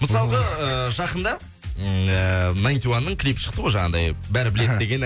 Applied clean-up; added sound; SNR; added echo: none; none; none; none.